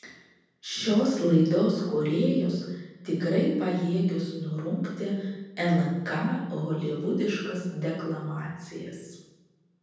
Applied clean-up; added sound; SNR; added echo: none; none; none; reverberation time 1.1 s.